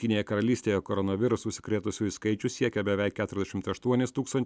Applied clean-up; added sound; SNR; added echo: none; none; none; none.